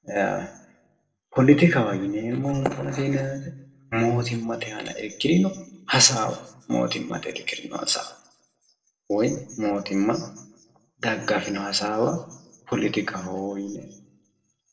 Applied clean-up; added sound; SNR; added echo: neural separator model SepFormer DNS4.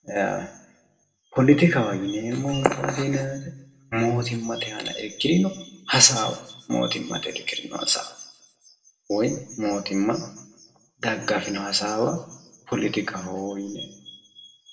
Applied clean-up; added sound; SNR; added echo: none; Mallet percussion; 18 dB; reverberation time 0.6 s.